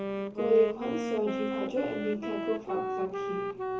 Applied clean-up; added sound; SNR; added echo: none; Wind instrument, woodwind instrument; 2 dB; reverberation time 0.7 s.